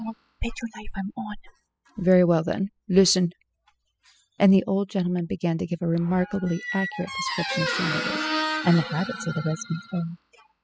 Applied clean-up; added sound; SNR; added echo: classical method spectral subtraction.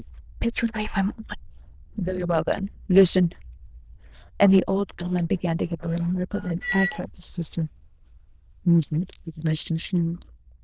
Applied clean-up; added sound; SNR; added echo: neural diffusion model UNIVERSE++.